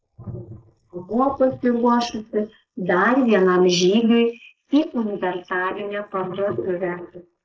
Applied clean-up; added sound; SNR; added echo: neural mask model Resemble Enhance denoiser.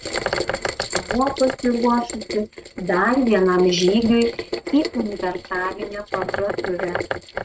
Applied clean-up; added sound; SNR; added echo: neural mask model RNNoise.